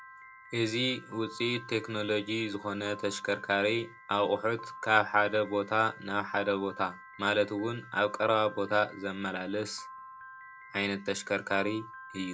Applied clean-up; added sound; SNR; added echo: none; Piano; 17 dB; none.